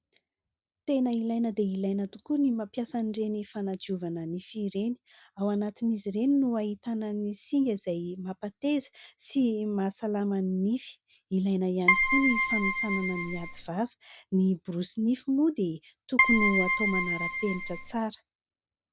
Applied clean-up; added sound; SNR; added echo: none; Keyboard (musical); -2 dB; none.